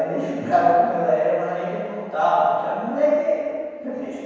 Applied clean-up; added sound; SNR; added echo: none; none; none; reverberation time 1.9 s.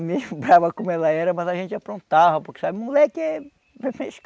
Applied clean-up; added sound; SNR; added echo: none; none; none; none.